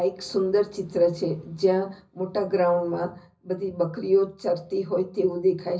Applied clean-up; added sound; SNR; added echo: none; none; none; reverberation time 0.4 s.